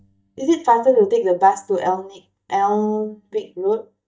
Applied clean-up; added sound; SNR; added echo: neural mask model DeepFilterNet 3.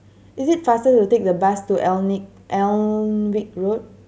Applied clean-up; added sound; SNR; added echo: none; none; none; none.